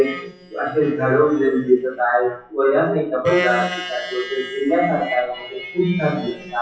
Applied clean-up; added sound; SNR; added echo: classical method WPE with log-MMSE.